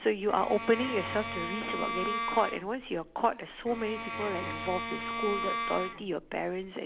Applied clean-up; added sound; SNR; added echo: none; Bowed string instrument; 5 dB; none.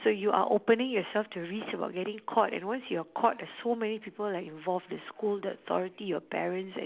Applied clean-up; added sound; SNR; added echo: none; none; none; none.